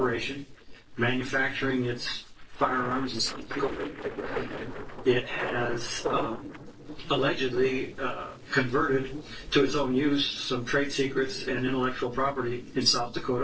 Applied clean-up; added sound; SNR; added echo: neural separator model SepFormer DNS4.